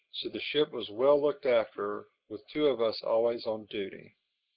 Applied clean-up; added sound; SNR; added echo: neural mask model Resemble Enhance denoiser.